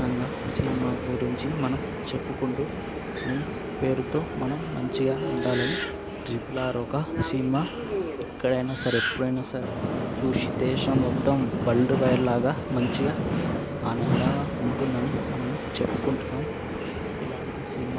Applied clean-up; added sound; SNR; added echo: none; Subway, metro, underground; 1 dB; none.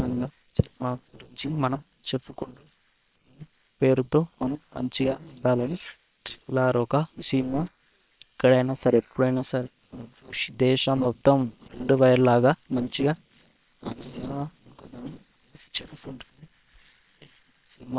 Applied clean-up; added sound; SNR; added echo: neural separator model SepFormer WHAM!.